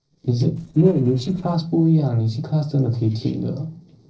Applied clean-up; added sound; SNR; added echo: neural separator model SepFormer DNS4.